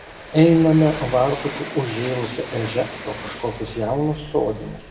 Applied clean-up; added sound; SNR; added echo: none; Train; 13 dB; reverberation time 0.8 s.